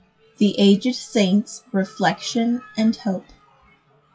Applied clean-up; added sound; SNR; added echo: classical method WPE with log-MMSE.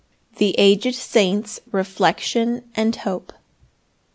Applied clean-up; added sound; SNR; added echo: none; none; none; none.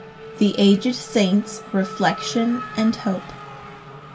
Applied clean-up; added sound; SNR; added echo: none; Race car, auto racing / Accelerating, revving, vroom; 14 dB; reverberation time 0.2 s.